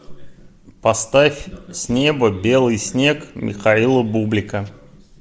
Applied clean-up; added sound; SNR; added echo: none; none; none; none.